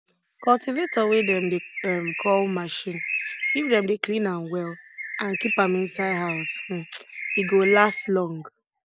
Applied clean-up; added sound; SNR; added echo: none; Bird; 7 dB; none.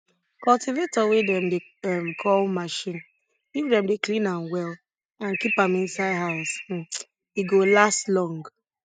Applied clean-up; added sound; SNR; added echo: neural mask model RNNoise.